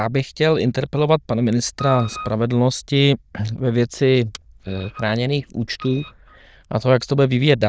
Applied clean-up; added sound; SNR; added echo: neural diffusion model UNIVERSE++.